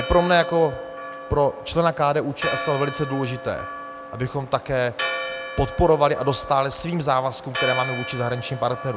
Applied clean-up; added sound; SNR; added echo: none; Church bell; 9 dB; none.